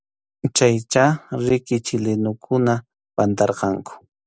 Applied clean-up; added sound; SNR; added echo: none; none; none; none.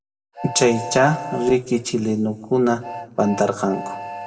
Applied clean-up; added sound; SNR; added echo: none; Train; 12 dB; reverberation time 1.4 s.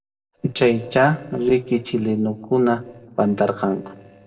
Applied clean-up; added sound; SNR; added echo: neural separator model SepFormer DNS4.